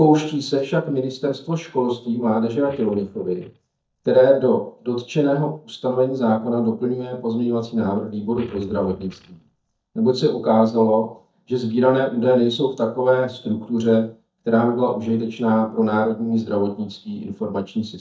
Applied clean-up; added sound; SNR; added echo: neural mask model DeepFilterNet 3.